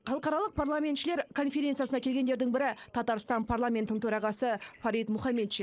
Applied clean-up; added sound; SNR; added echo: neural separator model SepFormer DNS4.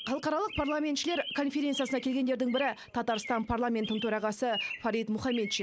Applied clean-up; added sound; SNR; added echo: none; Chirp, tweet; 12 dB; none.